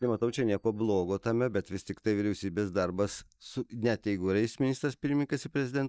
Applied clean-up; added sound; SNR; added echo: neural mask model DeepFilterNet 3.